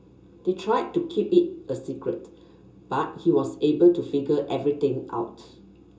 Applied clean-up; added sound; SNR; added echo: none; none; none; reverberation time 0.2 s.